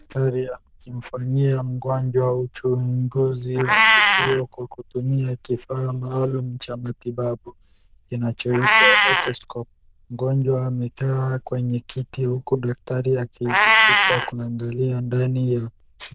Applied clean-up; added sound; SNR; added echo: neural diffusion model UNIVERSE++.